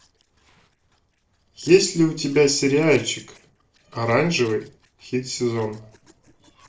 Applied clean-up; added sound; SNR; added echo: neural separator model SepFormer DNS4.